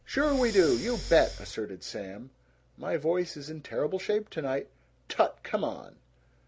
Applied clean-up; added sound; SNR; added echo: none; Breathing; 9 dB; none.